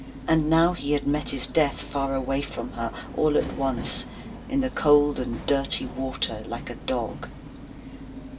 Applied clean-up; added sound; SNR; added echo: none; Subway, metro, underground; 13 dB; reverberation time 0.2 s.